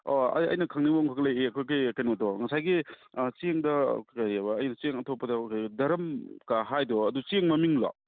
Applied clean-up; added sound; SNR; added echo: none; none; none; none.